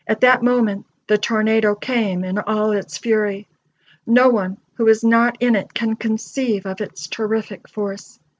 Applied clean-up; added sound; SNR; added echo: none; none; none; none.